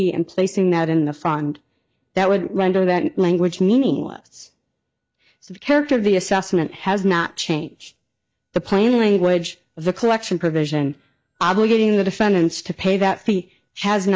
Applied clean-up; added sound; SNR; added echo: neural mask model DeepFilterNet 3.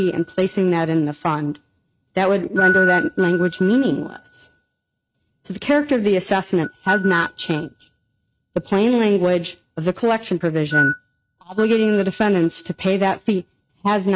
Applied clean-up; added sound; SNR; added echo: neural mask model RNNoise.